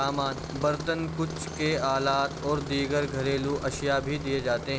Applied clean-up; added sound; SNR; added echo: none; Tools; 13 dB; none.